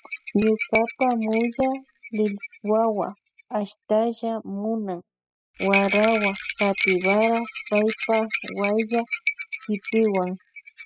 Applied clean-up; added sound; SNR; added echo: classical method spectral subtraction.